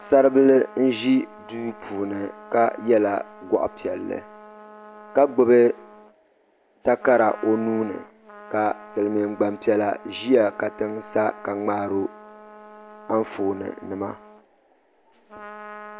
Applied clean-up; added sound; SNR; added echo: none; Trumpet; 20 dB; none.